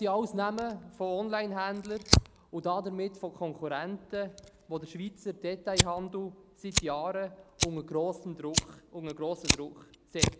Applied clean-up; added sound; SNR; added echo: none; Fire; 0 dB; none.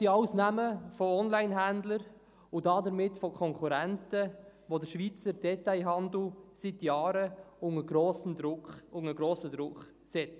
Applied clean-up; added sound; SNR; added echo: none; none; none; none.